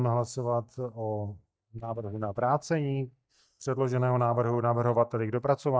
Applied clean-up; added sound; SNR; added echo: neural mask model DeepFilterNet 3.